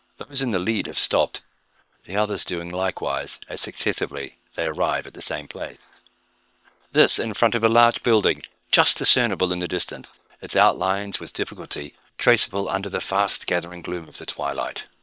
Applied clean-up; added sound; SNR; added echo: neural separator model SepFormer WHAM!.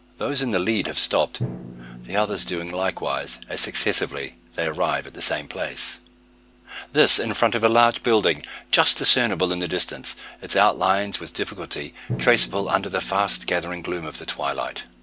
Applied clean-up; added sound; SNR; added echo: none; Drum; 17 dB; none.